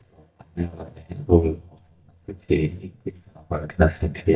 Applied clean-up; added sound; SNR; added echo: neural mask model DeepFilterNet 3.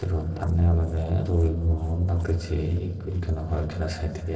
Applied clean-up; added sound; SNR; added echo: neural separator model SepFormer DNS4.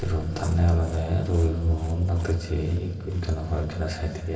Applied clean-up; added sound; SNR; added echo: none; Chewing, mastication; 20 dB; reverberation time 2.5 s.